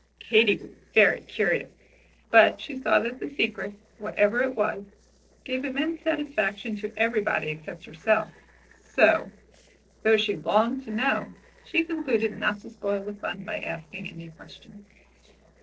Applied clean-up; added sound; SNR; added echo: neural separator model SepFormer DNS4.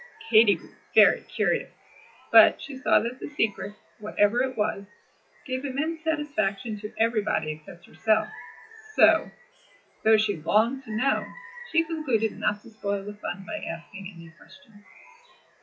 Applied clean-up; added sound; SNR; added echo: classical method WPE with log-MMSE.